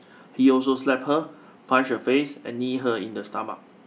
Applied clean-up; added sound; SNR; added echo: none; none; none; none.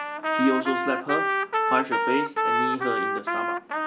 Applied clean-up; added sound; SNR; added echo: none; Trumpet; -3 dB; none.